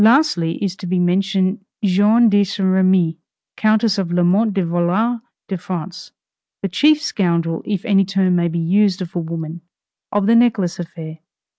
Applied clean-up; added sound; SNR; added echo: none; none; none; none.